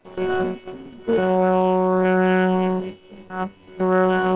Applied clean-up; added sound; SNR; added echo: neural separator model SepFormer WHAMR!.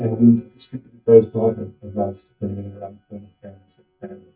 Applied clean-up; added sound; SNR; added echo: neural mask model DeepFilterNet 3.